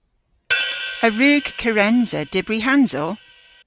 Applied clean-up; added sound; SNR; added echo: none; Crash cymbal / Hi-hat; 10 dB; none.